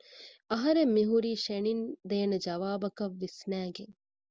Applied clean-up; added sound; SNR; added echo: none; none; none; none.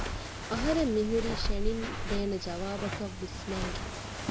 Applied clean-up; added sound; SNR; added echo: none; Walk, footsteps; 1 dB; none.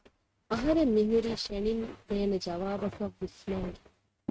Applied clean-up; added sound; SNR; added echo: neural mask model RNNoise.